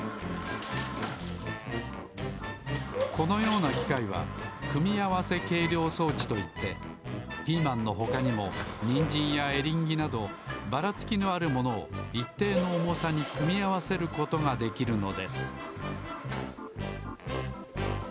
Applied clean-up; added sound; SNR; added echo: none; none; none; none.